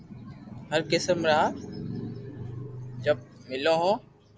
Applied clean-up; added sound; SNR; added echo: none; none; none; none.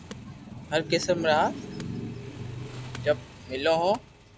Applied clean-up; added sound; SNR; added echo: none; Motorcycle / Engine + Wood / Domestic sounds, home sounds; 19 dB; none.